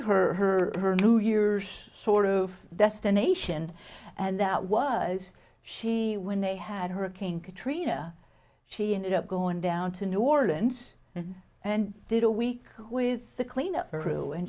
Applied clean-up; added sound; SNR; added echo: none; none; none; none.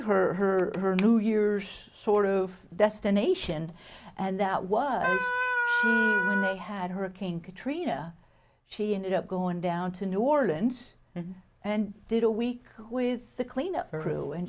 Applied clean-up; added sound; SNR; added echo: none; Wind instrument, woodwind instrument; -2 dB; none.